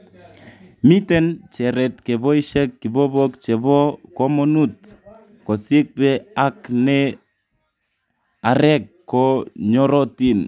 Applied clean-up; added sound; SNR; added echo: none; none; none; none.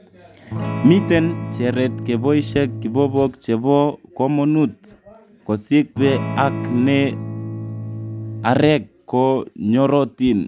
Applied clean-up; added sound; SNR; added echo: none; Electric guitar / Strum; 8 dB; none.